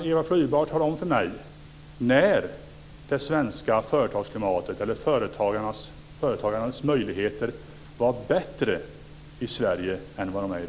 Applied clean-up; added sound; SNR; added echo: none; none; none; none.